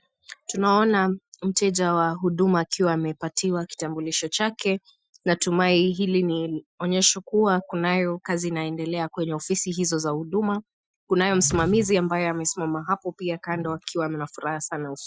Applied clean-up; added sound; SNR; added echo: classical method Wiener filter.